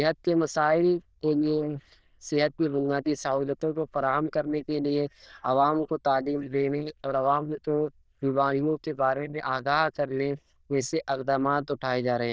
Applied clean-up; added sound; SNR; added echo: neural diffusion model UNIVERSE++.